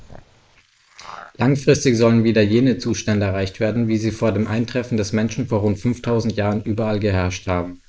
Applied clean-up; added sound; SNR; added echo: neural mask model Resemble Enhance denoiser.